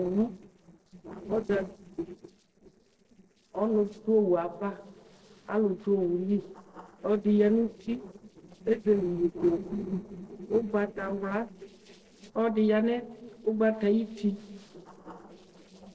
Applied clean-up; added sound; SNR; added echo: neural separator model SepFormer DNS4.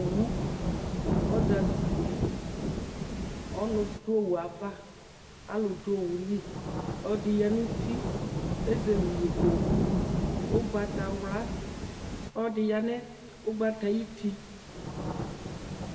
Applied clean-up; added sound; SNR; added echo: none; Rain / Thunderstorm; 0 dB; reverberation time 1.5 s.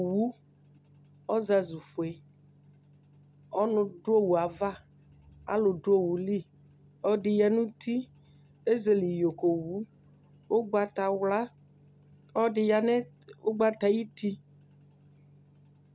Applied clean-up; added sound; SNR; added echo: none; none; none; none.